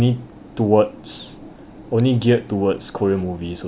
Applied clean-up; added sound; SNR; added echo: none; none; none; none.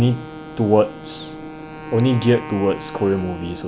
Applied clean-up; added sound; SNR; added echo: none; Wind instrument, woodwind instrument; 14 dB; none.